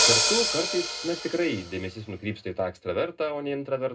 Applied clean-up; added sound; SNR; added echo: none; Hi-hat; 0 dB; reverberation time 0.2 s.